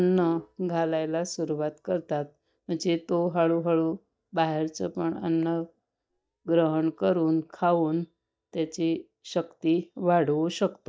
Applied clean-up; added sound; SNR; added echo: neural mask model DeepFilterNet 3.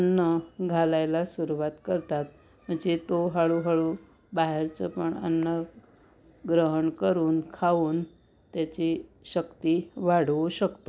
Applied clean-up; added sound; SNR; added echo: none; none; none; none.